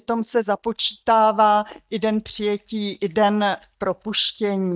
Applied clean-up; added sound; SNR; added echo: neural mask model DeepFilterNet 3.